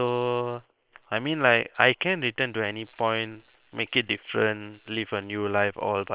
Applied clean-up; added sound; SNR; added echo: neural separator model SepFormer WHAM!.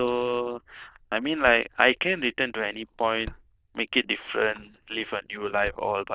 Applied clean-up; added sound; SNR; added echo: neural diffusion model UNIVERSE++.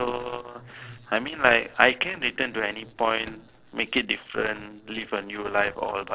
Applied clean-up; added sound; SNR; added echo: neural separator model SepFormer DNS4.